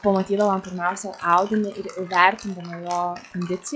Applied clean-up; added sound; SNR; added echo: classical method log-MMSE.